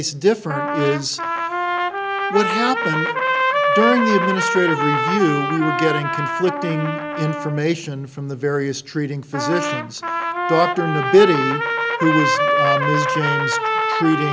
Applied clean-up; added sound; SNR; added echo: none; Trumpet; 0 dB; none.